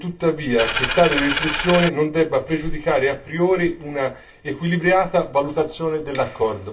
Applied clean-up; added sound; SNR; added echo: none; Coin (dropping); 1 dB; reverberation time 0.2 s.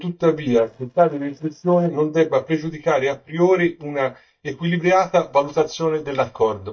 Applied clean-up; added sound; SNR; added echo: neural mask model DeepFilterNet 3.